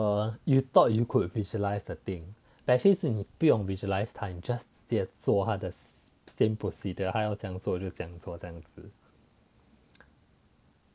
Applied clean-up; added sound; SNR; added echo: none; none; none; none.